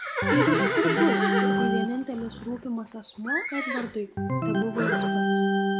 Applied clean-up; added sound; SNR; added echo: none; Organ + Livestock, farm animals, working animals; -5 dB; none.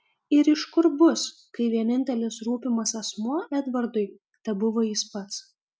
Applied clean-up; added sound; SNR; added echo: none; none; none; none.